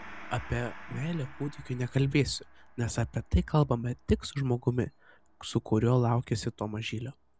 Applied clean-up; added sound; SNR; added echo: none; Gong; 18 dB; none.